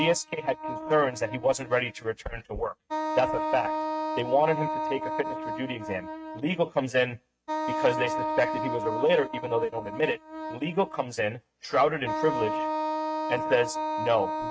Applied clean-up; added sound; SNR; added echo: neural mask model RNNoise.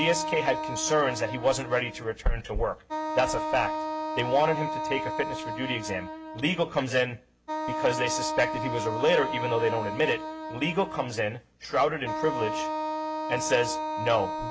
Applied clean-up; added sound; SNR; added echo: none; Wind instrument, woodwind instrument; 5 dB; none.